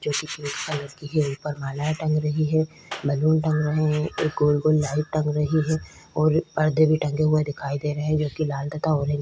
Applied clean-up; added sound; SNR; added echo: none; Clapping; 18 dB; none.